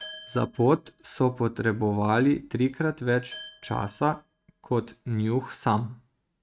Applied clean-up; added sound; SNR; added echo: neural mask model RNNoise.